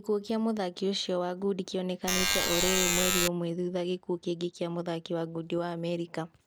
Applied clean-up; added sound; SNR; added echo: none; Alarm; -4 dB; none.